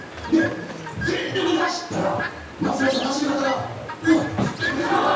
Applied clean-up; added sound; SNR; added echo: none; Chirp, tweet; 7 dB; reverberation time 0.6 s.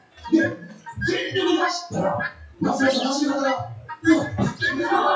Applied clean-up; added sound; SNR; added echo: classical method WPE with log-MMSE.